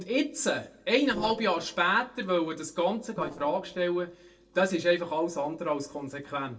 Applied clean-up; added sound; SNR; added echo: neural separator model SepFormer DNS4.